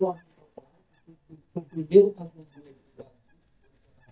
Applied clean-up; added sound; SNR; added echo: neural mask model DeepFilterNet 3.